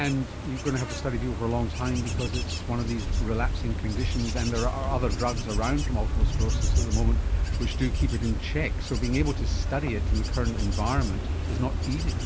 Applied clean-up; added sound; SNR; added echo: none; Wind / Bird / Insect; -3 dB; none.